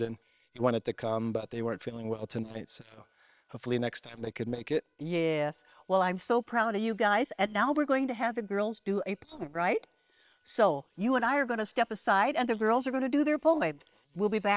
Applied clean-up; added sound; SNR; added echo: neural separator model SepFormer WHAM!.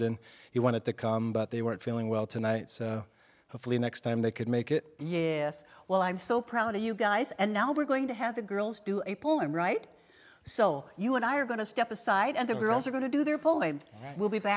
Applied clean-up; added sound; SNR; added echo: none; none; none; none.